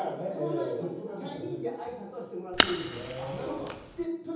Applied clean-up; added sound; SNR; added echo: none; Fire; -2 dB; reverberation time 0.9 s.